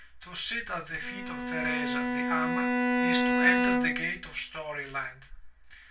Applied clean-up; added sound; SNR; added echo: none; Bowed string instrument; -3 dB; reverberation time 0.3 s.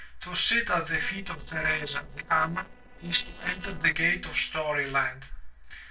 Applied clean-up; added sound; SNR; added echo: neural separator model SepFormer DNS4.